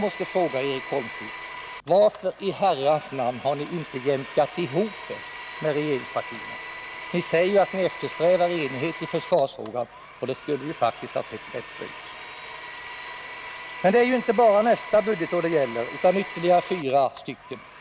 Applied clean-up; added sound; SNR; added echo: none; Domestic sounds, home sounds; 13 dB; none.